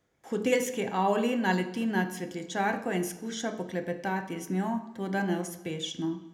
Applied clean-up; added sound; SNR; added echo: none; none; none; reverberation time 0.7 s.